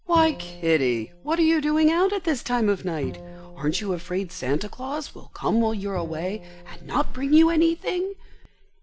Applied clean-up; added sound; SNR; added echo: none; Bowed string instrument; 19 dB; none.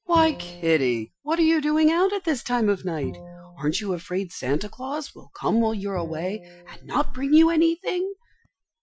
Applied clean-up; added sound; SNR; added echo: classical method Wiener filter.